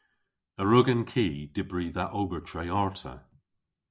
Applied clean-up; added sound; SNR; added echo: none; none; none; none.